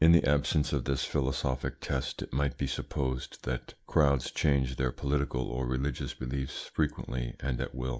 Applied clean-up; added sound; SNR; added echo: neural mask model Resemble Enhance denoiser.